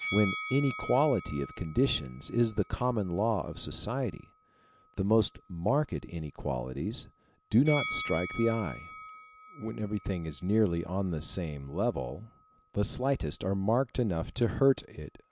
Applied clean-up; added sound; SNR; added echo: none; Bell; 14 dB; none.